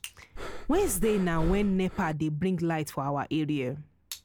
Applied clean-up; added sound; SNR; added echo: none; Breathing; 5 dB; none.